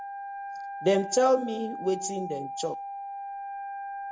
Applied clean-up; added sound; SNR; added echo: none; Wind instrument, woodwind instrument; 7 dB; none.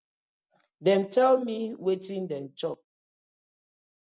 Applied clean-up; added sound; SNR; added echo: none; none; none; none.